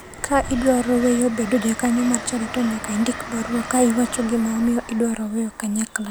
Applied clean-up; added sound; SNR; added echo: none; Train; 12 dB; none.